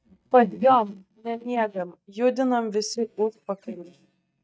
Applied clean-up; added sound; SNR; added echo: neural mask model DeepFilterNet 3.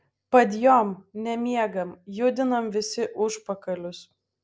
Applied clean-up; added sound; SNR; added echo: none; none; none; none.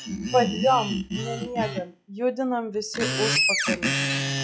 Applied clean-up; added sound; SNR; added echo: classical method log-MMSE.